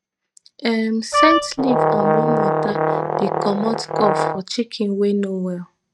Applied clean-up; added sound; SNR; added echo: neural mask model RNNoise.